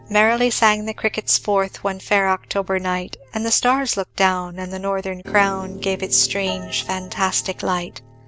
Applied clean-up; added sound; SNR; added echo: none; Piano; 19 dB; none.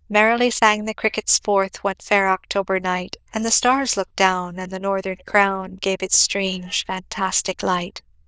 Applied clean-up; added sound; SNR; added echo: neural diffusion model UNIVERSE++.